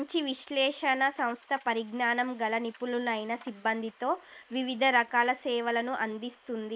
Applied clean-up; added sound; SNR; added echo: neural mask model Resemble Enhance denoiser.